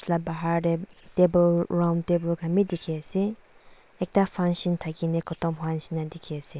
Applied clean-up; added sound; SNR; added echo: neural separator model SepFormer WHAM!.